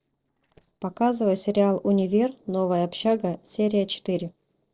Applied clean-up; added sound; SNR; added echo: neural separator model SepFormer DNS4.